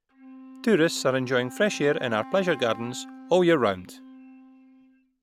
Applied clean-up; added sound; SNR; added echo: none; Wind instrument, woodwind instrument; 18 dB; none.